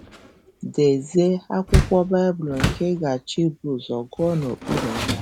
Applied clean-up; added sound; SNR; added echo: none; Door; 5 dB; none.